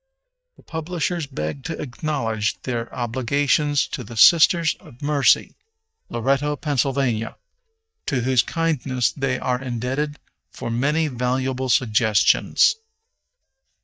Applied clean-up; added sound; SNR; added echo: neural mask model DeepFilterNet 3.